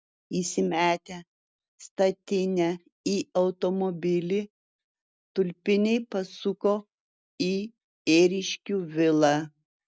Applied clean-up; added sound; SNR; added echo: none; none; none; none.